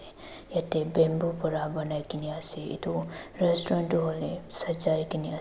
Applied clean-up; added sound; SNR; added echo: none; none; none; none.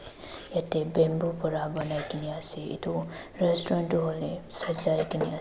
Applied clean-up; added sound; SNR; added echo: none; Chewing, mastication; 13 dB; none.